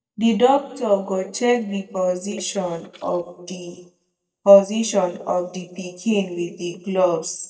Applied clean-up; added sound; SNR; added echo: neural mask model DeepFilterNet 3.